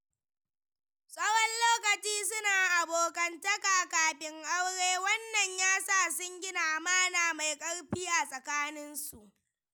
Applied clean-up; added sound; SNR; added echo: none; none; none; none.